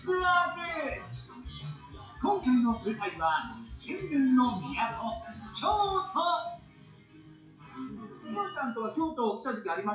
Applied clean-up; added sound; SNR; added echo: classical method WPE with log-MMSE.